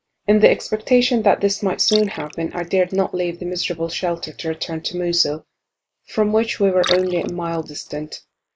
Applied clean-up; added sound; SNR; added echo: neural mask model Resemble Enhance denoiser.